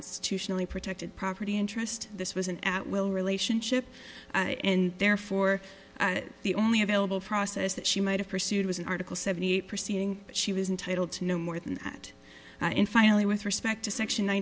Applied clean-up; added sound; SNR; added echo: none; none; none; none.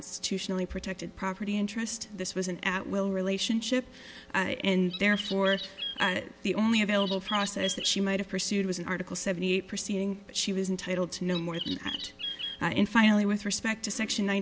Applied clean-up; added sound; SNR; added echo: none; Bird; 9 dB; none.